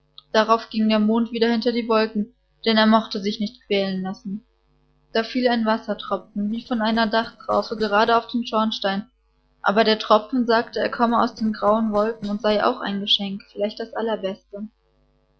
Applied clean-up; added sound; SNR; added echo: neural separator model SepFormer DNS4.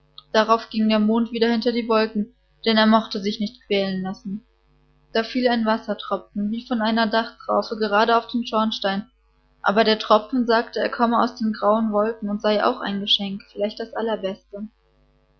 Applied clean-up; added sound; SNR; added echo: none; none; none; none.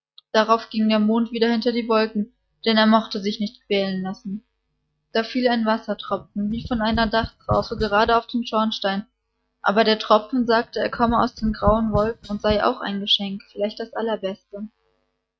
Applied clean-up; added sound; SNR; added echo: neural mask model RNNoise.